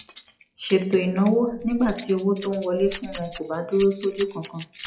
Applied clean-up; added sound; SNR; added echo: classical method WPE with log-MMSE.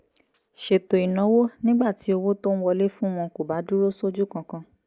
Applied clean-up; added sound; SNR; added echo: none; none; none; none.